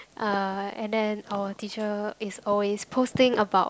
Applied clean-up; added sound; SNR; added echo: none; none; none; none.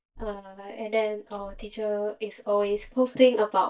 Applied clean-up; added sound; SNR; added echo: neural mask model DeepFilterNet 3.